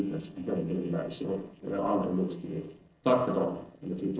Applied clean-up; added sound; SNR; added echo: neural separator model SepFormer DNS4.